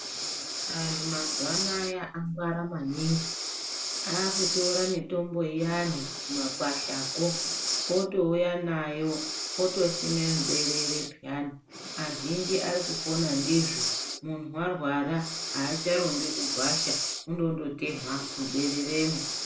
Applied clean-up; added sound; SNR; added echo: none; Breathing; 3 dB; reverberation time 0.3 s.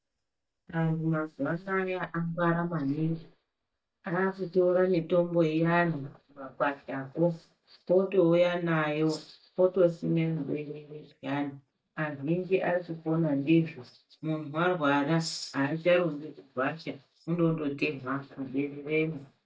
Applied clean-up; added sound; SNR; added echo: neural mask model DeepFilterNet 3.